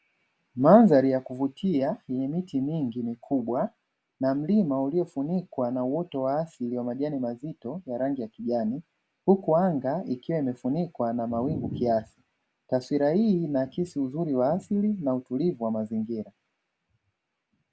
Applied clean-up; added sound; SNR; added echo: none; none; none; none.